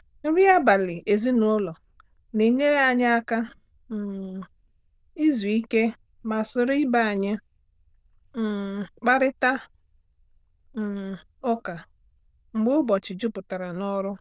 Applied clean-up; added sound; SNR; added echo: neural diffusion model UNIVERSE++.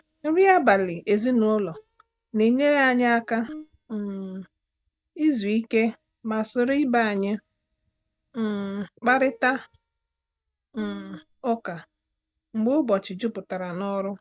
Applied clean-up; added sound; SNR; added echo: neural mask model DeepFilterNet 3.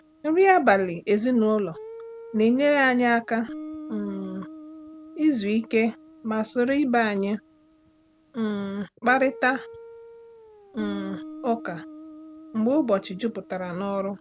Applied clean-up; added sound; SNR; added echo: none; Guitar; 18 dB; none.